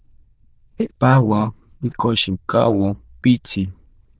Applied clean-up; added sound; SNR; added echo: neural diffusion model UNIVERSE++.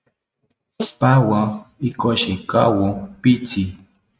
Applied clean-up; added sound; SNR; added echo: neural mask model RNNoise.